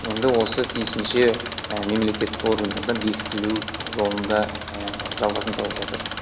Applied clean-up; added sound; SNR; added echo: none; Engine; 6 dB; none.